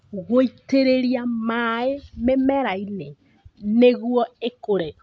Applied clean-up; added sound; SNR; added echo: none; none; none; none.